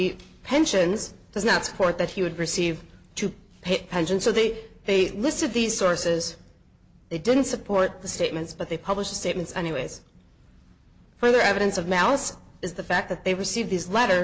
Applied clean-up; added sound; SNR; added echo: none; none; none; none.